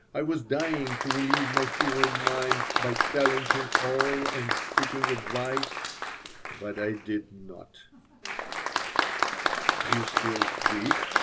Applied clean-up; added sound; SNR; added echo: none; Applause; -3 dB; none.